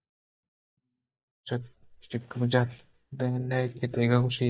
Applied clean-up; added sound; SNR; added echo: neural mask model DeepFilterNet 3.